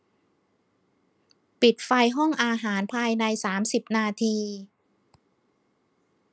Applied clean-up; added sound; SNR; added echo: none; none; none; none.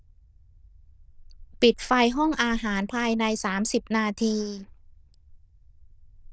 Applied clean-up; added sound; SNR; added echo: neural diffusion model UNIVERSE++.